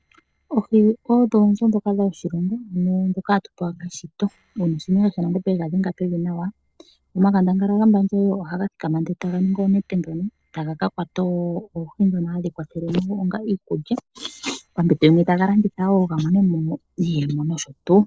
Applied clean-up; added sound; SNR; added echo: neural separator model SepFormer DNS4.